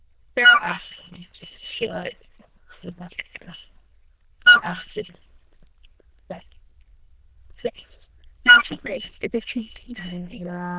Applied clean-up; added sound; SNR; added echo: neural diffusion model UNIVERSE++.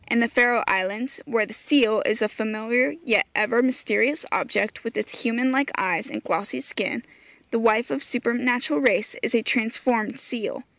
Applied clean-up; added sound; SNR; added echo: none; none; none; none.